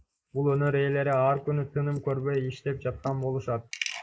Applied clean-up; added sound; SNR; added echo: neural mask model Resemble Enhance denoiser.